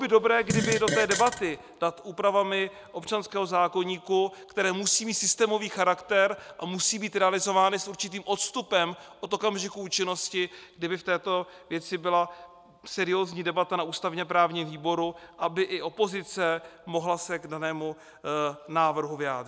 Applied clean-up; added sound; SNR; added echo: none; Fart; 2 dB; none.